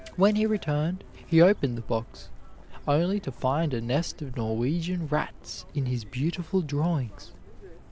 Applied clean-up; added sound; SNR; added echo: none; Chirp, tweet; 15 dB; none.